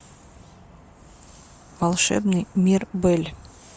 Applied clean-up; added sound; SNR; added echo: none; none; none; none.